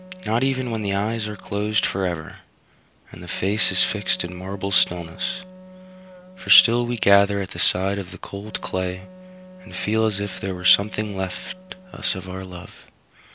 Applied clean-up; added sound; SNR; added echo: none; Wind instrument, woodwind instrument; 19 dB; none.